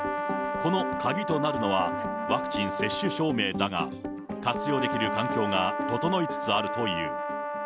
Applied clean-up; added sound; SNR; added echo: none; Brass instrument; 3 dB; none.